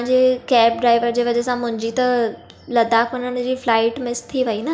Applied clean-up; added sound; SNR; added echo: none; none; none; none.